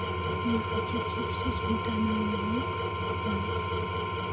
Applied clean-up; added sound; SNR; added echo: none; Engine / Tools; -4 dB; none.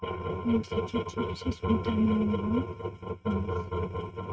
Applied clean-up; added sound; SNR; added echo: neural mask model RNNoise.